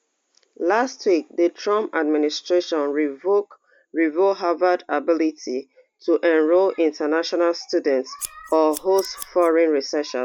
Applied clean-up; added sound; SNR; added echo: none; Scissors; 16 dB; none.